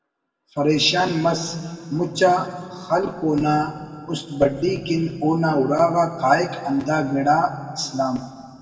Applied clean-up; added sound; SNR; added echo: none; none; none; reverberation time 1.8 s.